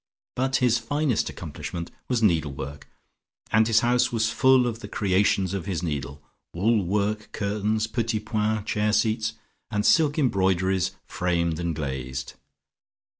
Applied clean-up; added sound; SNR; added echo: none; none; none; none.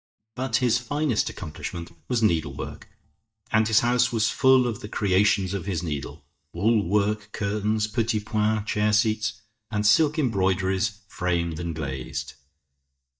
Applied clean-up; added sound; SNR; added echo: neural mask model DeepFilterNet 3.